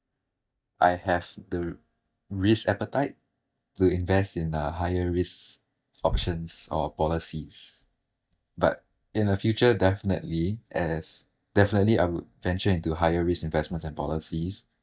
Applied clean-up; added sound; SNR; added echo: neural mask model DeepFilterNet 3.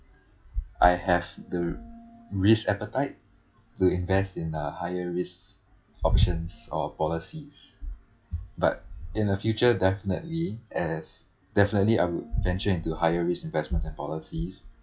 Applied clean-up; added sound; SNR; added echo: classical method log-MMSE.